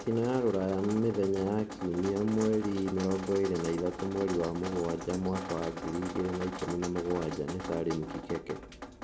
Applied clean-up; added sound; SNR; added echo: none; Drip; 10 dB; none.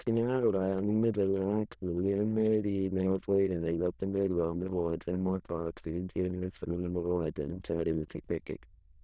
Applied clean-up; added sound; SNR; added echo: neural diffusion model UNIVERSE++.